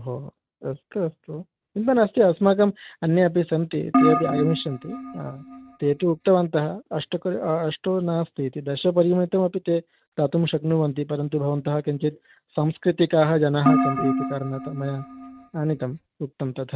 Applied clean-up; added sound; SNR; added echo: neural mask model RNNoise.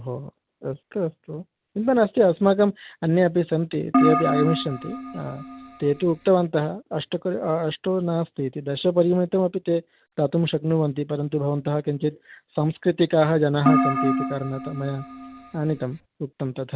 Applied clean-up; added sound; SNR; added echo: none; Keyboard (musical); 2 dB; none.